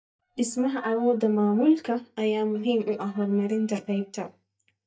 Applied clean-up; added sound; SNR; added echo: neural mask model DeepFilterNet 3.